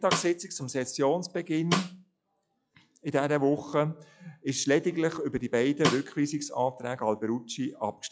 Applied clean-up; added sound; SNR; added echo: classical method log-MMSE.